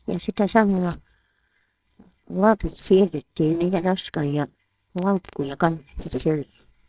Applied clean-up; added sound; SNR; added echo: neural separator model SepFormer WHAMR!.